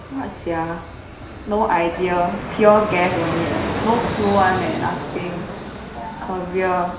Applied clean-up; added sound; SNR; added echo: none; Fixed-wing aircraft, airplane; 7 dB; reverberation time 0.7 s.